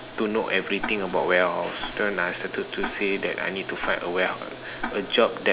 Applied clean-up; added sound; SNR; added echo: none; Tick-tock; 13 dB; none.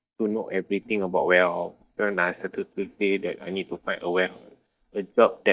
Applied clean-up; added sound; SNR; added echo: neural mask model DeepFilterNet 3.